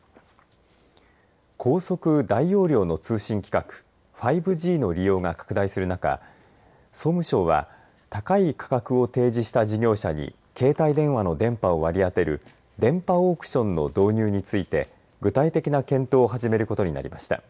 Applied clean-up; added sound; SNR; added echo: none; none; none; none.